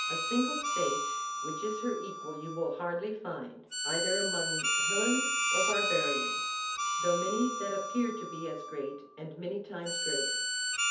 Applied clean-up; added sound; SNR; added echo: none; Harmonica; -2 dB; reverberation time 0.5 s.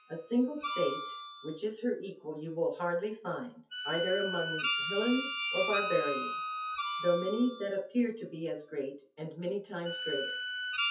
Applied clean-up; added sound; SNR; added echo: classical method WPE with log-MMSE.